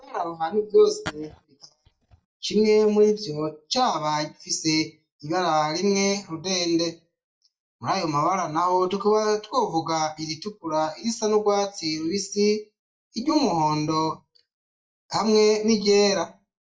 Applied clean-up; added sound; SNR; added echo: neural mask model DeepFilterNet 3.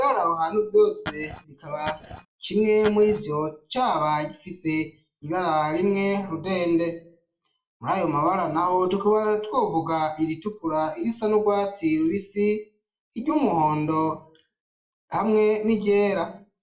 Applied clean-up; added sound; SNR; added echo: none; Glass; 11 dB; reverberation time 0.2 s.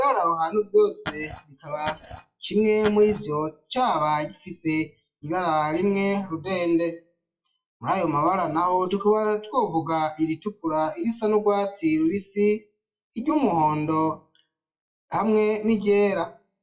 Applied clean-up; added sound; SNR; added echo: classical method WPE with log-MMSE.